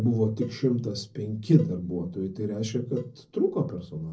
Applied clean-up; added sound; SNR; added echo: neural separator model SepFormer DNS4.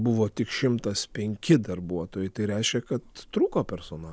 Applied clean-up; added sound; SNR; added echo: none; none; none; none.